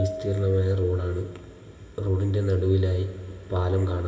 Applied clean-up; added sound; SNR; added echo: none; Bell / Percussion; 17 dB; reverberation time 2.4 s.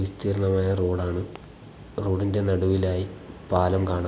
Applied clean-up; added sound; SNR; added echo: none; none; none; none.